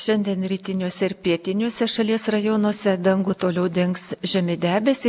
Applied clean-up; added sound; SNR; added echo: none; none; none; none.